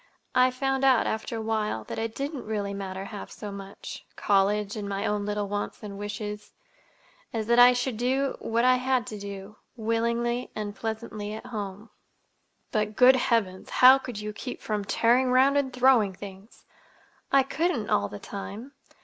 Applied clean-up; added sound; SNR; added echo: none; none; none; none.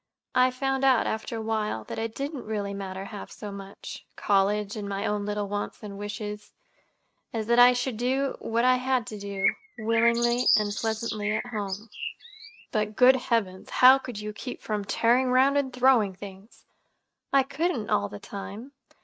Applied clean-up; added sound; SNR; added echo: neural mask model RNNoise.